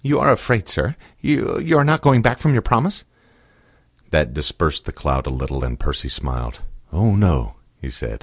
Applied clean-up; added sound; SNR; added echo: none; none; none; none.